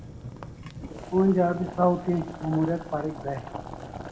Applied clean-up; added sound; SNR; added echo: none; Boiling; 12 dB; reverberation time 0.9 s.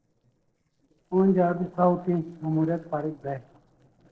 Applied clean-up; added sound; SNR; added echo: neural separator model SepFormer DNS4.